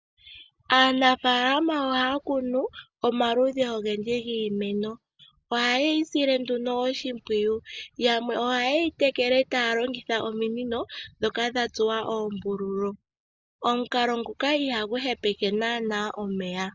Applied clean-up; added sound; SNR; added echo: none; none; none; none.